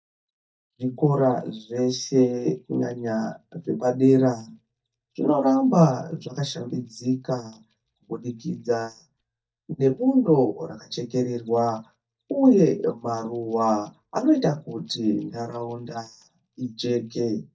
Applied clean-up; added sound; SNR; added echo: neural mask model DeepFilterNet 3.